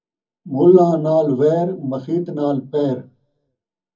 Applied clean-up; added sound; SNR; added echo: none; none; none; reverberation time 0.3 s.